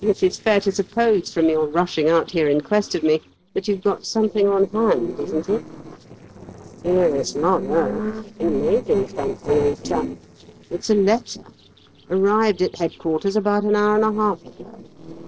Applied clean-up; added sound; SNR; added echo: neural separator model SepFormer DNS4.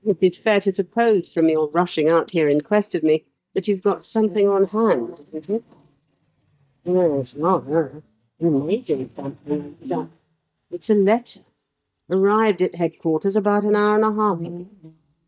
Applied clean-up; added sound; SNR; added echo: neural mask model DeepFilterNet 3.